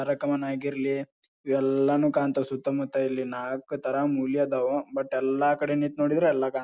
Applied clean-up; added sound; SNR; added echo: none; none; none; none.